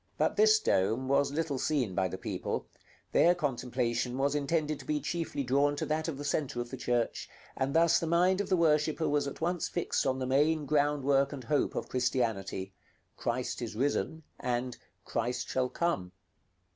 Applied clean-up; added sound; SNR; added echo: none; none; none; none.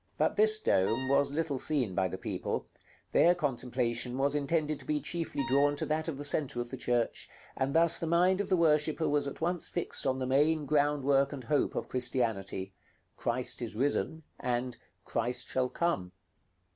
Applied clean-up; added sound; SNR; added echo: none; Wind instrument, woodwind instrument; 13 dB; none.